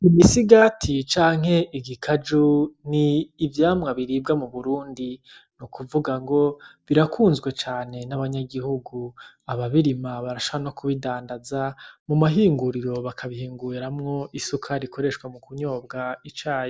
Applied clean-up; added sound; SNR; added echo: none; none; none; none.